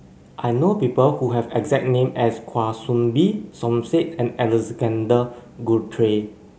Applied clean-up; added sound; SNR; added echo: none; none; none; none.